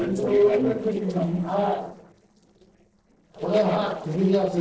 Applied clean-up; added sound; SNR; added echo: neural separator model SepFormer DNS4.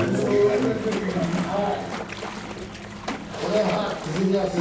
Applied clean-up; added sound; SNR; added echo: none; Splash, splatter; 10 dB; reverberation time 0.9 s.